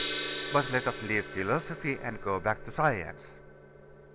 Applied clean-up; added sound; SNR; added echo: none; Gong; 6 dB; none.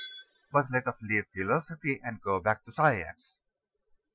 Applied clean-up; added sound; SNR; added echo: classical method Wiener filter.